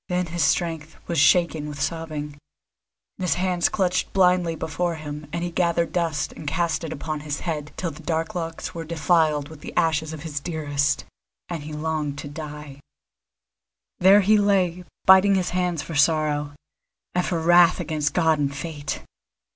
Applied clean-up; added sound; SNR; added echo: none; none; none; none.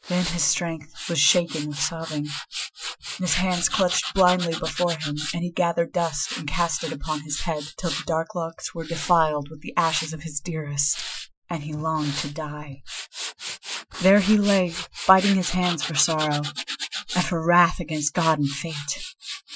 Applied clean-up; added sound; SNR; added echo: classical method Wiener filter.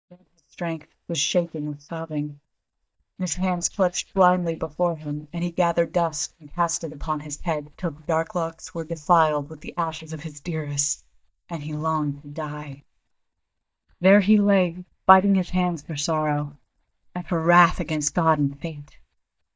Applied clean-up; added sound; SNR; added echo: neural mask model DeepFilterNet 3.